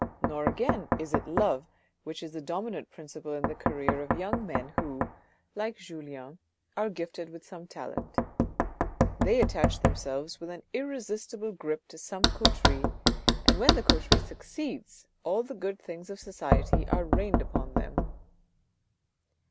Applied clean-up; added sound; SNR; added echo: none; Knock; -4 dB; none.